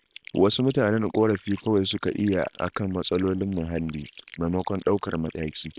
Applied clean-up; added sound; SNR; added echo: neural separator model SepFormer WHAM!.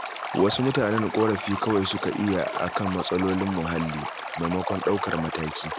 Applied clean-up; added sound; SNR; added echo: none; Stream; 7 dB; none.